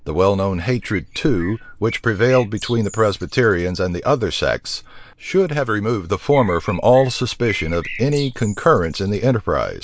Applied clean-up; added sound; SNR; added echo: neural mask model Resemble Enhance denoiser.